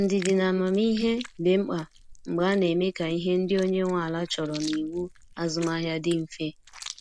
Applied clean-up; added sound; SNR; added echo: none; Chewing, mastication; 18 dB; none.